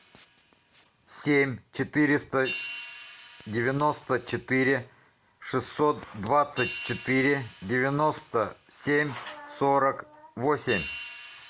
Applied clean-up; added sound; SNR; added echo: none; Hi-hat; 15 dB; none.